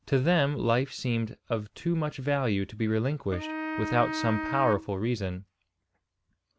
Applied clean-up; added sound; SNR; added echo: none; Wind instrument, woodwind instrument; 7 dB; none.